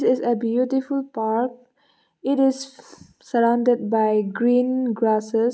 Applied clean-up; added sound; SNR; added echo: none; none; none; none.